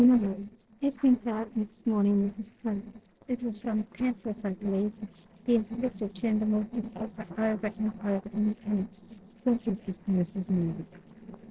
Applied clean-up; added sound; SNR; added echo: neural separator model SepFormer DNS4.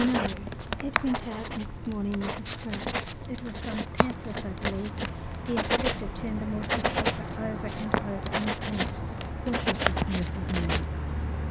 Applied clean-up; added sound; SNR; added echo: none; Writing; -4 dB; none.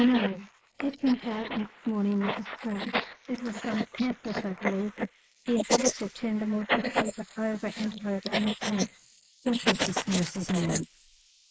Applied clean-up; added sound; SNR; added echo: neural mask model Resemble Enhance denoiser.